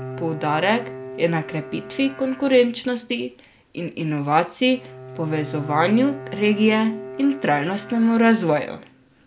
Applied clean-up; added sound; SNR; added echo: none; Bowed string instrument; 15 dB; none.